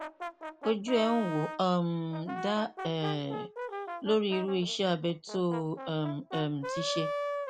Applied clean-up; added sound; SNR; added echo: none; Brass instrument; 8 dB; none.